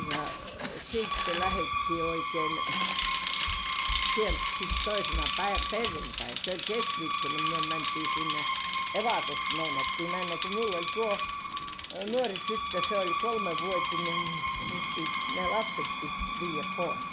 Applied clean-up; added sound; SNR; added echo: none; Bicycle + Screech; -4 dB; none.